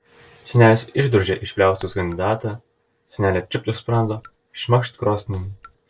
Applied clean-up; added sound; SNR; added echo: neural separator model SepFormer DNS4.